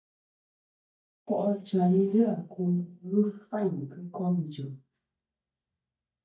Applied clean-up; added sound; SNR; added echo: neural mask model DeepFilterNet 3.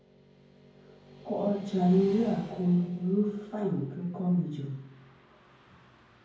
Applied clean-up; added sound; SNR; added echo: none; Motorcycle / Traffic noise, roadway noise; 19 dB; reverberation time 0.9 s.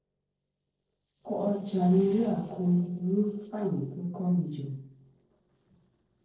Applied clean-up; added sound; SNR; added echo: neural separator model SepFormer DNS4.